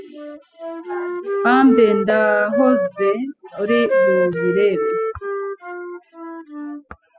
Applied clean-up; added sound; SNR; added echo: classical method spectral subtraction.